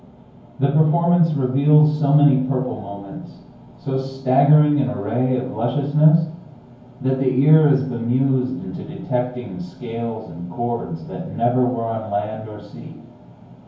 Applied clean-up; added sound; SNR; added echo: none; none; none; reverberation time 0.9 s.